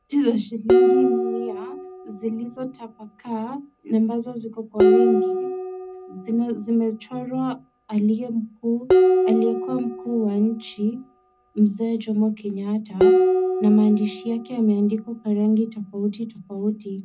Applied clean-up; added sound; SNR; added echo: none; Dishes, pots, and pans; 0 dB; reverberation time 0.4 s.